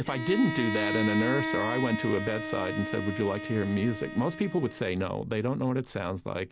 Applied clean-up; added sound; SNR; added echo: none; Bowed string instrument; 6 dB; none.